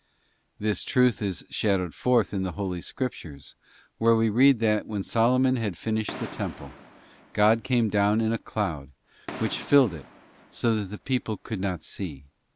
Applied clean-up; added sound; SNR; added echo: none; Fireworks; 18 dB; none.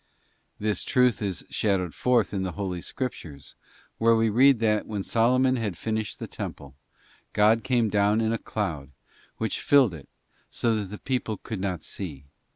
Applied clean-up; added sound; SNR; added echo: none; none; none; none.